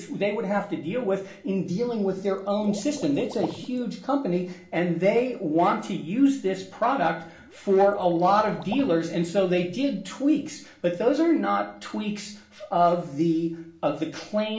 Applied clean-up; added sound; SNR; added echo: none; Liquid; 19 dB; reverberation time 0.3 s.